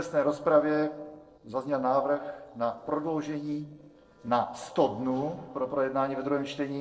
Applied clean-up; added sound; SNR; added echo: neural separator model SepFormer DNS4.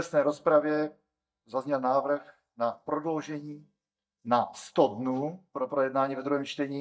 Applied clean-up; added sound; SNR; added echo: neural mask model DeepFilterNet 3.